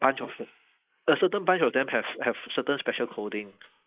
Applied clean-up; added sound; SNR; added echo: neural mask model Resemble Enhance denoiser.